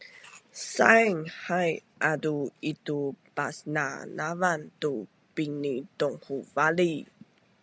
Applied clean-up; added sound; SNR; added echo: none; none; none; none.